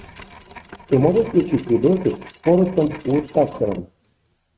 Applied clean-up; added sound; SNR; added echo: neural mask model RNNoise.